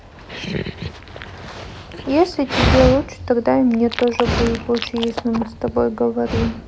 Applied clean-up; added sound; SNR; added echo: none; Dog; 5 dB; none.